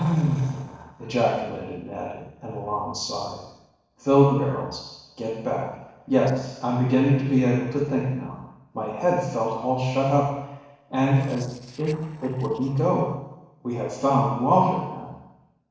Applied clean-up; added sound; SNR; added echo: neural separator model SepFormer DNS4.